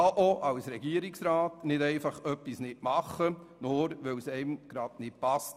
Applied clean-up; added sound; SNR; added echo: none; none; none; none.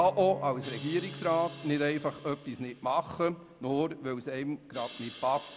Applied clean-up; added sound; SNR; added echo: none; Crash cymbal + Bowed string instrument; 14 dB; none.